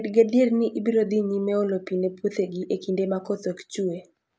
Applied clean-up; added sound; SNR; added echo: none; none; none; none.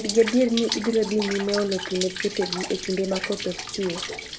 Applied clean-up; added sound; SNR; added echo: none; Rain; 8 dB; none.